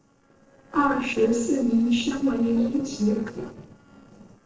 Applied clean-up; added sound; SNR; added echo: neural separator model SepFormer DNS4.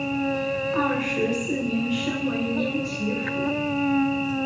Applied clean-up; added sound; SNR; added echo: none; Cricket / Buzz; -2 dB; reverberation time 0.8 s.